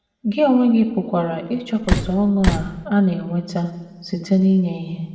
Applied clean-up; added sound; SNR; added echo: none; Slam; 2 dB; reverberation time 1.6 s.